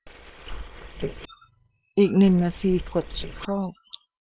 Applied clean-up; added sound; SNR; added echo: neural separator model SepFormer WHAM!.